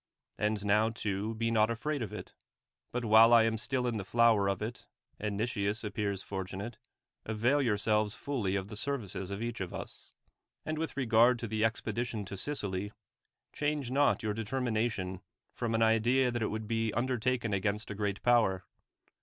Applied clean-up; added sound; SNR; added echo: none; none; none; none.